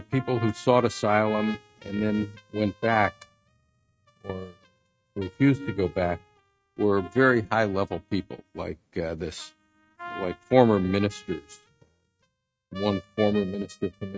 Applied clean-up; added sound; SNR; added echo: neural mask model RNNoise.